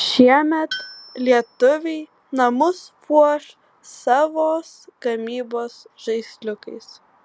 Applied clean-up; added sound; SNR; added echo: none; Tools; 19 dB; none.